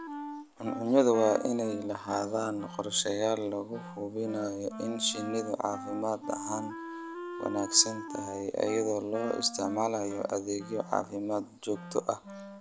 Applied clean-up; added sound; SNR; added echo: none; Wind instrument, woodwind instrument; 11 dB; none.